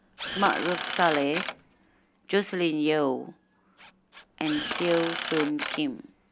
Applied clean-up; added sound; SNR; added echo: none; Drill; 6 dB; none.